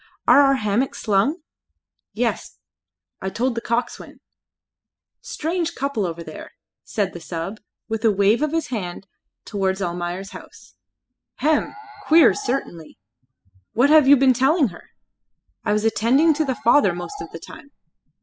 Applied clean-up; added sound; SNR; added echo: classical method spectral subtraction.